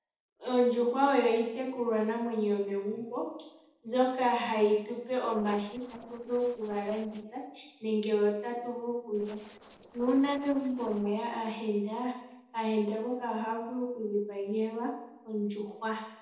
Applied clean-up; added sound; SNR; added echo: neural separator model SepFormer DNS4.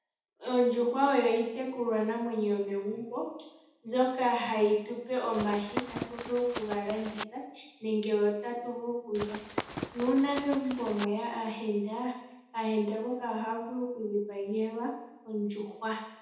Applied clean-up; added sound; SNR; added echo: none; Run; 8 dB; reverberation time 0.8 s.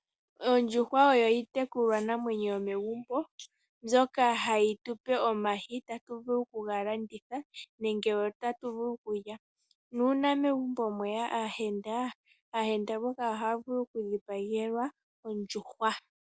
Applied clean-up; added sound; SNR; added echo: none; none; none; none.